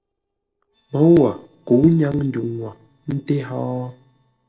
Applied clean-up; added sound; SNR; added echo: neural separator model SepFormer DNS4.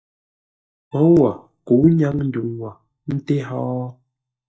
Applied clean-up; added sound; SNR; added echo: neural mask model DeepFilterNet 3.